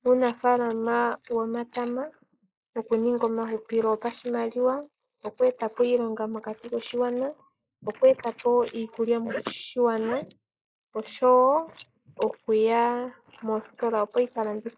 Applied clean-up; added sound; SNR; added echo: neural mask model Resemble Enhance denoiser.